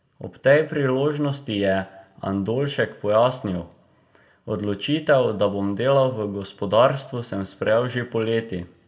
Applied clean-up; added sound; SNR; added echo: none; none; none; reverberation time 1.0 s.